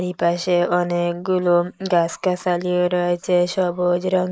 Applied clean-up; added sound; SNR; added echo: neural mask model Resemble Enhance denoiser.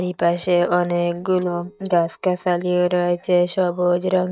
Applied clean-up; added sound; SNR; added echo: neural mask model DeepFilterNet 3.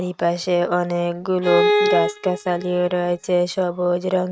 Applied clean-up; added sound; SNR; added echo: neural mask model RNNoise.